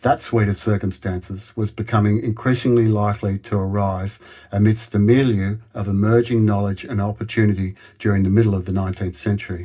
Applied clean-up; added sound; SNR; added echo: none; none; none; reverberation time 0.4 s.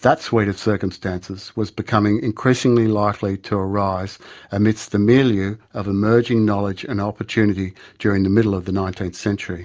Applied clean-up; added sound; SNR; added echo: none; none; none; none.